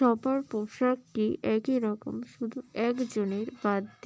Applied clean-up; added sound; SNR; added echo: none; none; none; none.